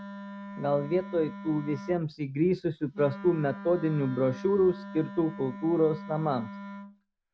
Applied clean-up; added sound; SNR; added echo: none; Wind instrument, woodwind instrument; 13 dB; none.